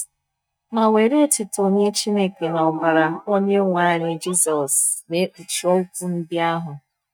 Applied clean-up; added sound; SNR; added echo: neural mask model DeepFilterNet 3.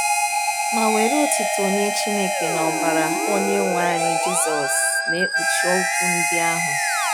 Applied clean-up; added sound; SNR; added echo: none; Harmonica + Musical instrument; -3 dB; none.